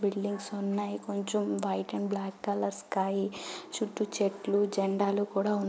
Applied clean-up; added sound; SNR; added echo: none; none; none; none.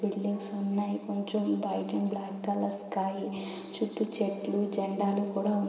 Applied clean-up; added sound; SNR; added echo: none; none; none; reverberation time 1.8 s.